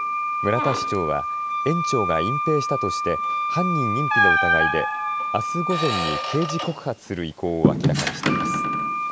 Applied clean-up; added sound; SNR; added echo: none; Wind instrument, woodwind instrument + Squeak; -3 dB; none.